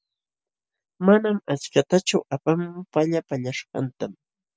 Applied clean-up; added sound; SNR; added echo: none; none; none; none.